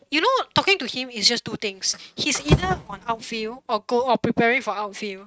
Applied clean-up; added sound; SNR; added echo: neural mask model RNNoise.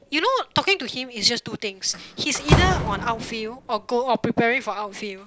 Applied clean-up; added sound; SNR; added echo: none; Slam; 4 dB; none.